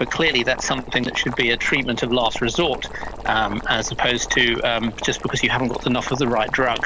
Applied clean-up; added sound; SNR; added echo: none; Boiling; 11 dB; none.